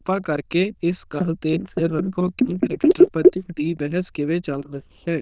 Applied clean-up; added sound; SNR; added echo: neural diffusion model UNIVERSE++.